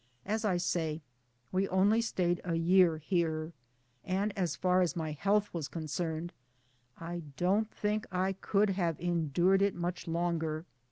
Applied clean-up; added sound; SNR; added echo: none; none; none; none.